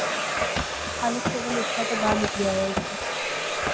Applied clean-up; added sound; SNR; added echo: none; Domestic sounds, home sounds; -3 dB; none.